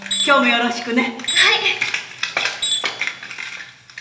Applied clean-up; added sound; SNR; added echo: none; Tools; 5 dB; reverberation time 1.0 s.